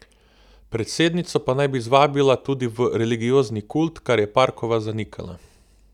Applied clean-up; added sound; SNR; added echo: none; none; none; none.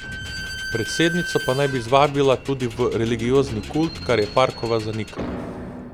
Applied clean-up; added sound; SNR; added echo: none; Squeak / Slam; 10 dB; none.